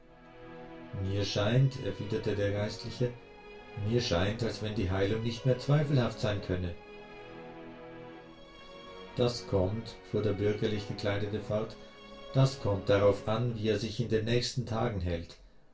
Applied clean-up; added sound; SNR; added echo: none; Musical instrument; 16 dB; reverberation time 0.2 s.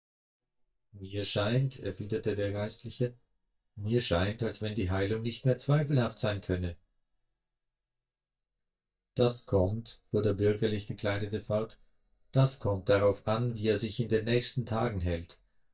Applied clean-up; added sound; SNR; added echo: neural mask model DeepFilterNet 3.